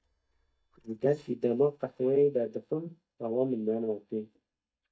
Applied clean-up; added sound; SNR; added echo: neural mask model DeepFilterNet 3.